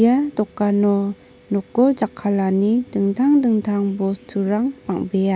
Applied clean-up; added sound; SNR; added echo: none; none; none; none.